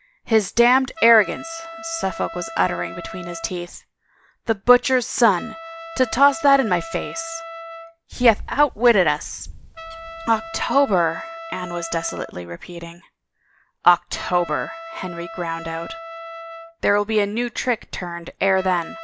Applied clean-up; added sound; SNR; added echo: none; Bird + Trumpet; 14 dB; none.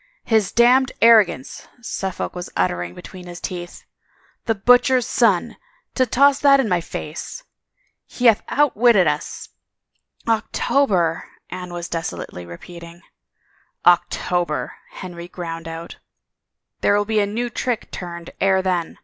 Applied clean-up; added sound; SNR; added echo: none; none; none; none.